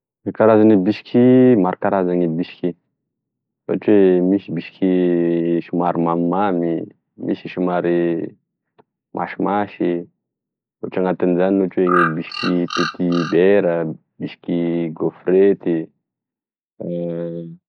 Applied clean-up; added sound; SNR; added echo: neural mask model Resemble Enhance denoiser.